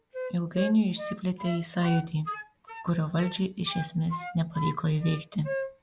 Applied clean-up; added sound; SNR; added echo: none; Wind instrument, woodwind instrument; 9 dB; none.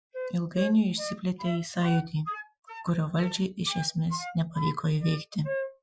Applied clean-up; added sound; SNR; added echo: classical method Wiener filter.